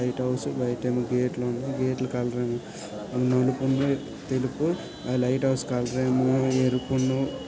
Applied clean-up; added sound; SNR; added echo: none; none; none; none.